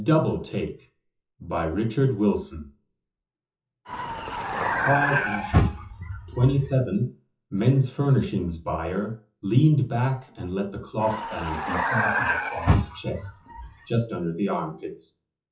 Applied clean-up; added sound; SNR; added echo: classical method WPE with log-MMSE.